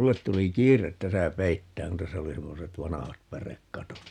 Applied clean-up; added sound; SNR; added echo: none; none; none; none.